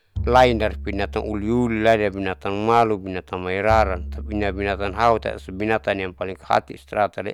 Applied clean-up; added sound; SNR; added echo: none; Bowed string instrument; 12 dB; none.